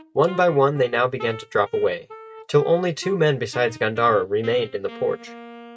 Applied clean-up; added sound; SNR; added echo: neural mask model RNNoise.